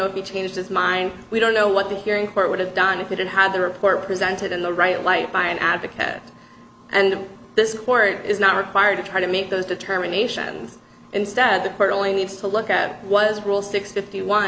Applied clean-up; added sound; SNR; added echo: none; none; none; none.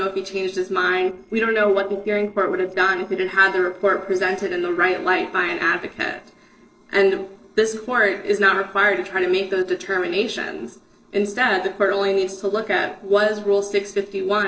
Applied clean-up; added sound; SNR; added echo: neural separator model SepFormer DNS4.